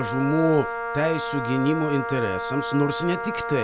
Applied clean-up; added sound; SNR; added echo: none; Wind instrument, woodwind instrument; 5 dB; none.